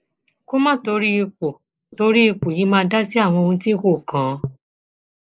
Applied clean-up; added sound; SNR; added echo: neural mask model Resemble Enhance denoiser.